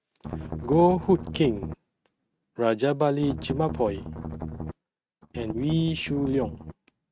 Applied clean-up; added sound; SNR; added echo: neural mask model RNNoise.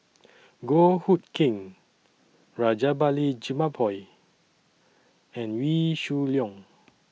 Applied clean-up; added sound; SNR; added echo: none; none; none; none.